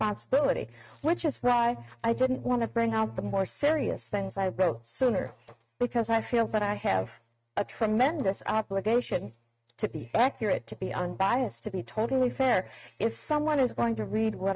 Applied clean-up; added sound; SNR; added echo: neural mask model RNNoise.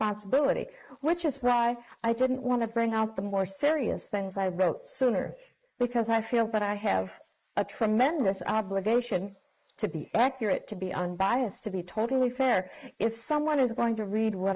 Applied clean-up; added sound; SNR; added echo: neural mask model Resemble Enhance denoiser.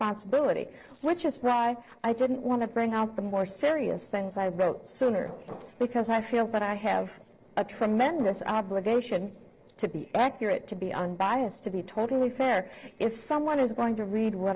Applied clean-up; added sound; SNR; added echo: neural separator model SepFormer DNS4.